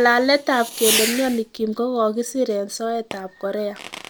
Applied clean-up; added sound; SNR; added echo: none; Fireworks; 8 dB; none.